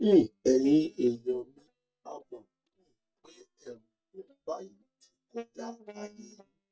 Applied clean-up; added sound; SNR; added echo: neural mask model DeepFilterNet 3.